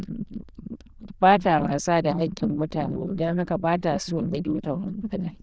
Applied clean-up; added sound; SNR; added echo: neural diffusion model UNIVERSE++.